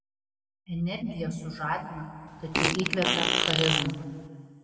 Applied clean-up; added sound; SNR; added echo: none; Fart; -4 dB; reverberation time 1.9 s.